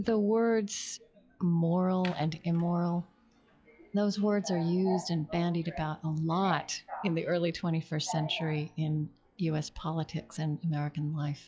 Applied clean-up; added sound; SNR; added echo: classical method log-MMSE.